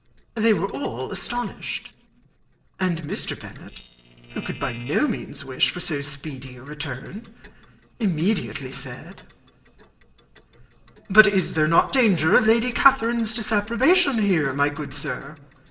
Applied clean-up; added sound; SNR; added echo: neural separator model SepFormer DNS4.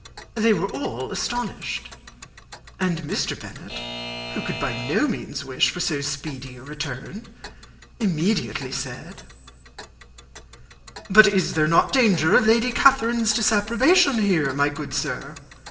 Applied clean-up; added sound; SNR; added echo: none; Alarm / Clock; 17 dB; reverberation time 2.9 s.